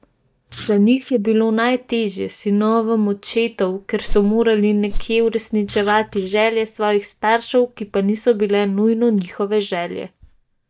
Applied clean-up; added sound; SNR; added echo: neural mask model DeepFilterNet 3.